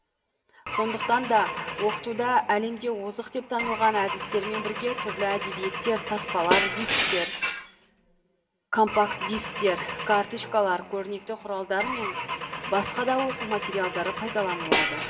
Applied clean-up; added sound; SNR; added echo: none; Glass / Engine / Car; 3 dB; reverberation time 1.3 s.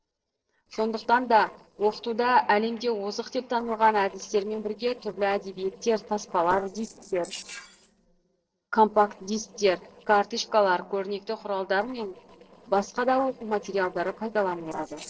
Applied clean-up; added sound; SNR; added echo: neural separator model SepFormer DNS4.